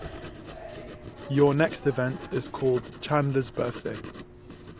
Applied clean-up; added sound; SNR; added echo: none; Writing; 12 dB; none.